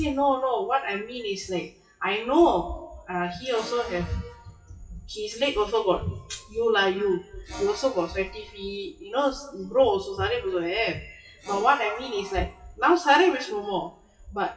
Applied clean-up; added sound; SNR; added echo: classical method WPE with log-MMSE.